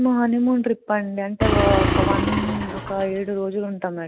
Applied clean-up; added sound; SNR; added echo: none; Engine; 0 dB; none.